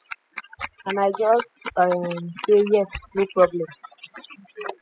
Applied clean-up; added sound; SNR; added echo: classical method spectral subtraction.